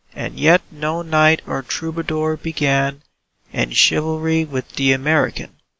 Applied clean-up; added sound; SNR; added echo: none; none; none; none.